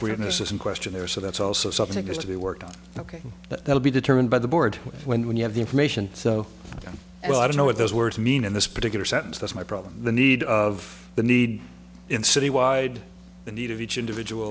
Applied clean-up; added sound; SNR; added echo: none; none; none; none.